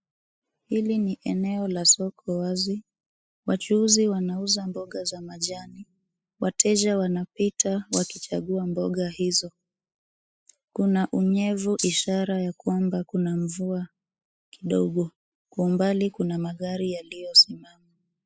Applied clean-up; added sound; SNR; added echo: classical method spectral subtraction.